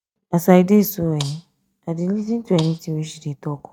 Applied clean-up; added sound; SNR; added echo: neural mask model RNNoise.